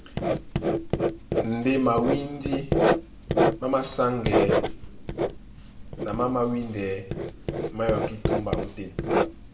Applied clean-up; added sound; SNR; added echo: none; Writing; -2 dB; reverberation time 0.6 s.